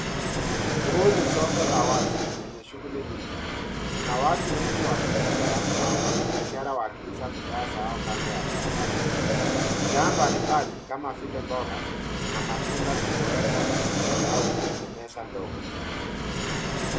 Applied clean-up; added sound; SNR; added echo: none; Fixed-wing aircraft, airplane; -5 dB; reverberation time 0.2 s.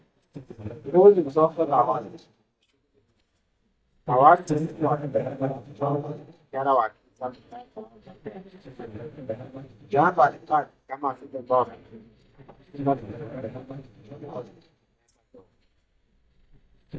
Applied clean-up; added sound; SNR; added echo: neural mask model DeepFilterNet 3.